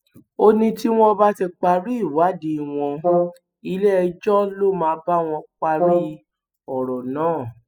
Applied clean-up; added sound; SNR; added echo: classical method spectral subtraction.